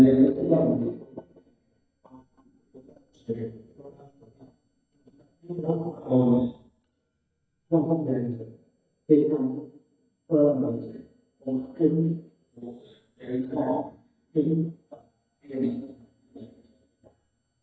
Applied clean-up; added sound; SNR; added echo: neural mask model DeepFilterNet 3.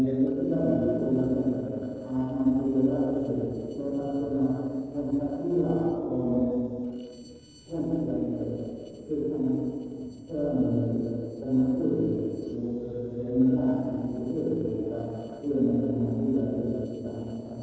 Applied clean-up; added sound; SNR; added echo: neural separator model SepFormer DNS4.